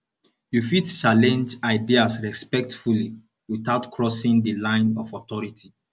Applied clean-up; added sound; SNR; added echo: none; none; none; none.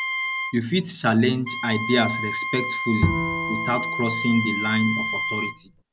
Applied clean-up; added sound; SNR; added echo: none; Wind instrument, woodwind instrument + Bowed string instrument; 2 dB; none.